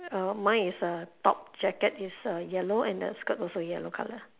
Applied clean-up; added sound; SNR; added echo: none; none; none; none.